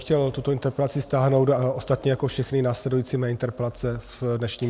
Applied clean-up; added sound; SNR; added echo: none; none; none; none.